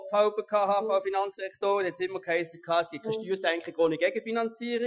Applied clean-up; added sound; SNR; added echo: classical method Wiener filter.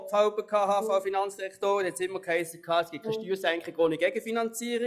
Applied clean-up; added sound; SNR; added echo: classical method log-MMSE.